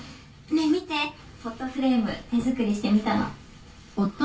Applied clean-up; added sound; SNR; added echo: none; none; none; reverberation time 0.2 s.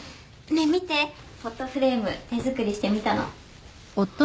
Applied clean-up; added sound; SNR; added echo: none; none; none; none.